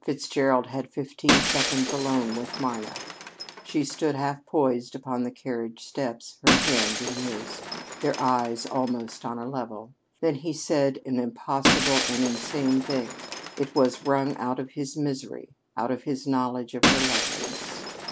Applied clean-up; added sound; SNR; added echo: none; Shatter; 3 dB; none.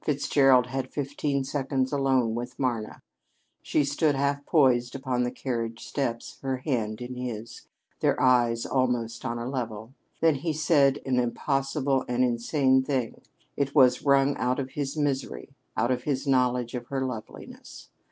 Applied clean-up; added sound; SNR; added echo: none; none; none; none.